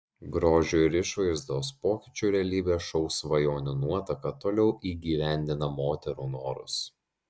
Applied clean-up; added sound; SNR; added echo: none; none; none; none.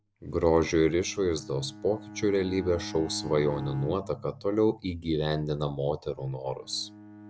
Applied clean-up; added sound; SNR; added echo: none; Bowed string instrument; 16 dB; none.